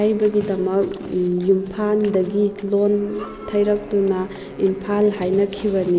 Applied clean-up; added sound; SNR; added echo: none; Wind instrument, woodwind instrument + Livestock, farm animals, working animals; 20 dB; none.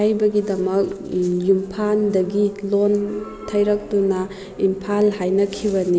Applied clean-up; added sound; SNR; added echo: none; none; none; none.